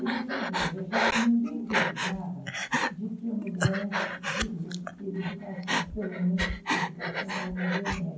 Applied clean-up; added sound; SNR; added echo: none; Breathing; 0 dB; reverberation time 0.9 s.